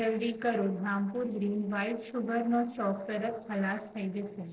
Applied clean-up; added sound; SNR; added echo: neural separator model SepFormer DNS4.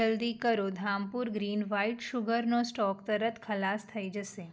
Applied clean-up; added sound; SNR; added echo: none; none; none; none.